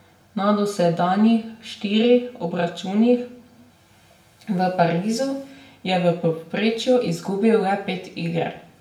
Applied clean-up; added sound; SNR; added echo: none; none; none; reverberation time 0.5 s.